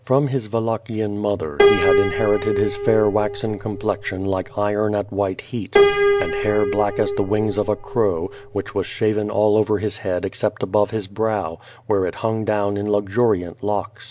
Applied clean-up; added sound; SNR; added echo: none; Piano; 1 dB; none.